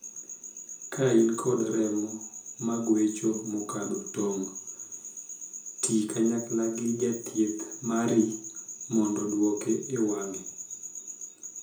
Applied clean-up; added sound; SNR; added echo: none; none; none; reverberation time 0.5 s.